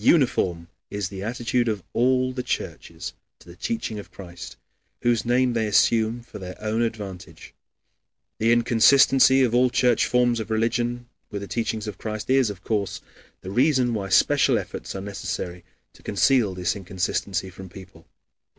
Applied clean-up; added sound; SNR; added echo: none; none; none; none.